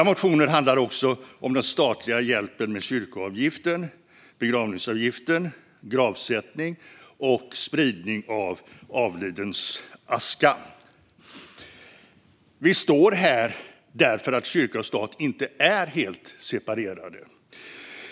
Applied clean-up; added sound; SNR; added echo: none; none; none; none.